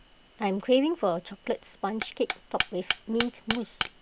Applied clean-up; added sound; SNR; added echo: none; Hammer; 1 dB; none.